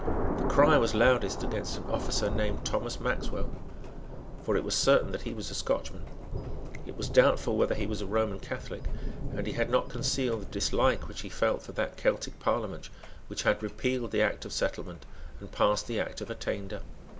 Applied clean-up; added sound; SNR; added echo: none; Thunder; 4 dB; none.